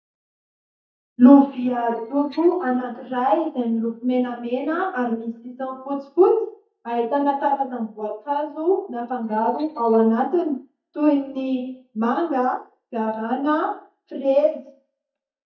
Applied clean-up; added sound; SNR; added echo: neural mask model DeepFilterNet 3.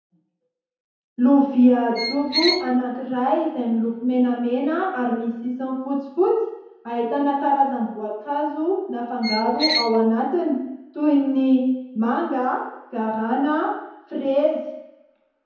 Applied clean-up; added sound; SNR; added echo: none; Squeak; 3 dB; reverberation time 1.0 s.